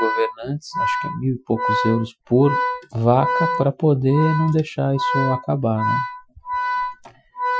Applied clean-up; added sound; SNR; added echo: classical method Wiener filter.